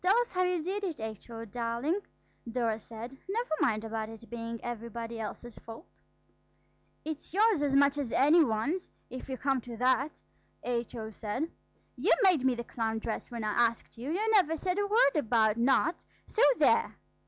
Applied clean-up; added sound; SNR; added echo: none; none; none; none.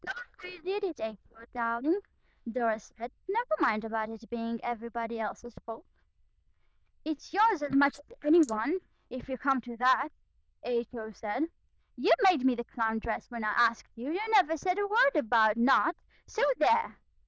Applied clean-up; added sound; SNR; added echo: neural diffusion model UNIVERSE++.